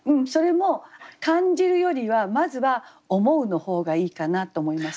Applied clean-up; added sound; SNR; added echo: none; none; none; none.